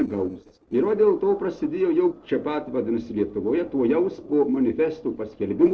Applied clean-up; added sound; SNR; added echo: neural separator model SepFormer DNS4.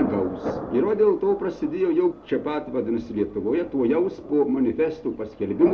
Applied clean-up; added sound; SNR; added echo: none; Thunder; 13 dB; reverberation time 0.2 s.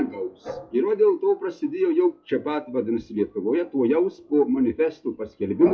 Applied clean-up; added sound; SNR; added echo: classical method WPE with log-MMSE.